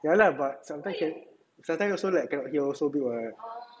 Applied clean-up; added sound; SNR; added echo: none; none; none; none.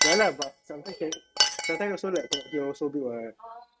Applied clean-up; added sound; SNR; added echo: neural mask model RNNoise.